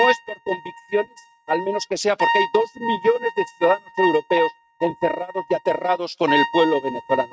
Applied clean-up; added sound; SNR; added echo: neural mask model RNNoise.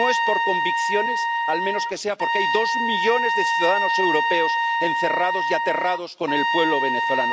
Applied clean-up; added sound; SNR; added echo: none; Trumpet; -3 dB; none.